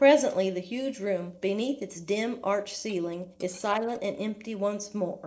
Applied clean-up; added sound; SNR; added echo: neural separator model SepFormer DNS4.